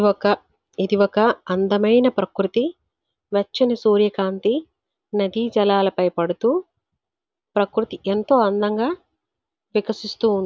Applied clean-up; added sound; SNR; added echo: none; none; none; none.